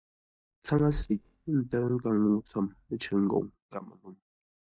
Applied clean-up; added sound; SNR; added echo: neural mask model DeepFilterNet 3.